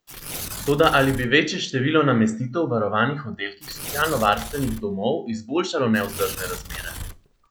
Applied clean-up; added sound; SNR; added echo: none; Tearing; 11 dB; none.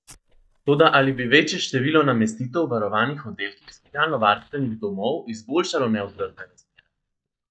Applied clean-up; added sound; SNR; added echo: neural mask model DeepFilterNet 3.